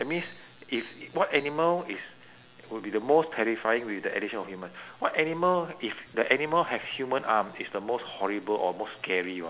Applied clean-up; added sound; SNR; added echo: none; none; none; none.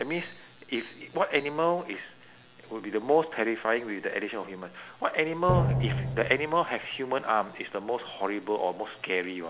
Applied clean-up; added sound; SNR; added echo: none; Drum; -3 dB; none.